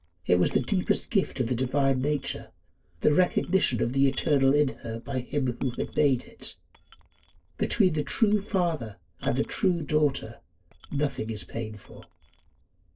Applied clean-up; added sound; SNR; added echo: neural separator model SepFormer DNS4.